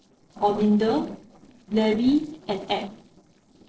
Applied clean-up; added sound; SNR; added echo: neural separator model SepFormer DNS4.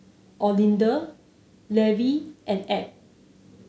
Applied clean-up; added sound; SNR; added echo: none; none; none; none.